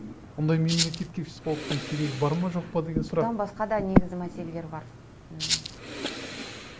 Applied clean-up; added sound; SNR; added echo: none; Breathing + Rattle (instrument); 2 dB; none.